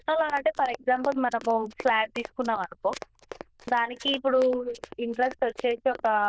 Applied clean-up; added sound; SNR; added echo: neural diffusion model UNIVERSE++.